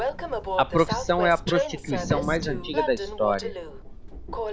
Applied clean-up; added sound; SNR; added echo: none; Train; 3 dB; none.